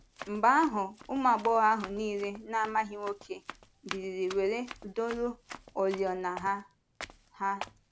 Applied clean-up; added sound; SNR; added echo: none; Run; 16 dB; none.